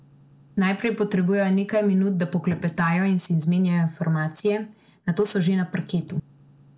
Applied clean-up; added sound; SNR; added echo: none; none; none; none.